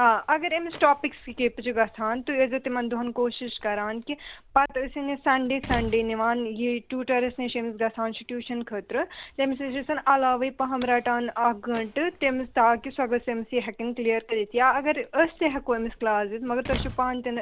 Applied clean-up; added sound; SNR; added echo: none; Slam; 18 dB; none.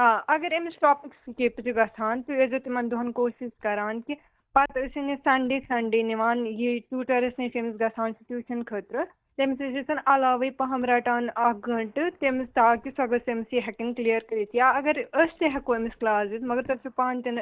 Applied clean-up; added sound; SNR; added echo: neural mask model DeepFilterNet 3.